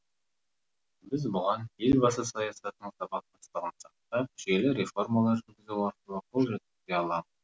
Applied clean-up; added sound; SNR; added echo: none; none; none; none.